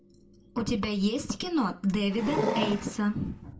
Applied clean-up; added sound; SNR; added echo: none; Wood; 3 dB; reverberation time 0.2 s.